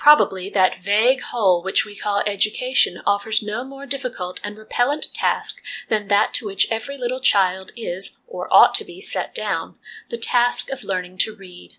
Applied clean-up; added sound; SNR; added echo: none; none; none; none.